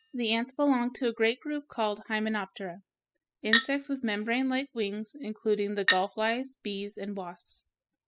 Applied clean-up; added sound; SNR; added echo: classical method spectral subtraction.